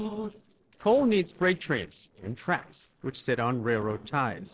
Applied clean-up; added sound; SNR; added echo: neural separator model SepFormer DNS4.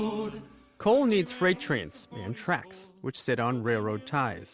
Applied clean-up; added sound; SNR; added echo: none; none; none; none.